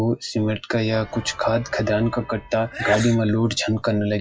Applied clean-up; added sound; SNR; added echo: classical method WPE with log-MMSE.